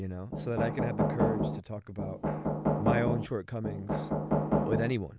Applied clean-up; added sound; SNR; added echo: none; Knock; -5 dB; none.